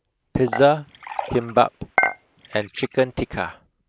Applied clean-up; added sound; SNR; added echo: neural mask model Resemble Enhance denoiser.